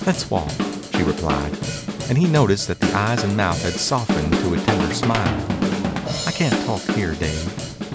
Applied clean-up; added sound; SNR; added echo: none; Drum / Drum kit; 1 dB; none.